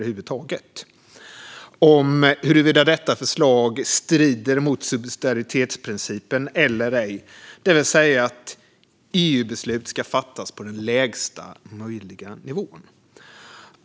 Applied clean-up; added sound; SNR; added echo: none; none; none; none.